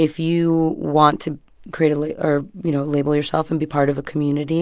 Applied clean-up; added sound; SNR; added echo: none; none; none; none.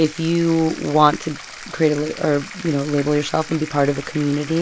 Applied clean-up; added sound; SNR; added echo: none; Bathtub (filling or washing); 16 dB; none.